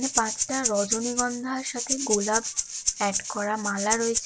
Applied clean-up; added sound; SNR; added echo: none; Rattle (instrument); 1 dB; none.